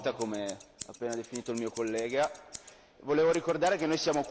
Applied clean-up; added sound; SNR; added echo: none; Scissors; 18 dB; none.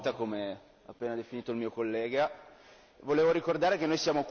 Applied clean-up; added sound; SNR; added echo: none; none; none; none.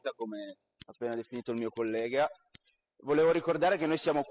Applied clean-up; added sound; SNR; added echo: classical method spectral subtraction.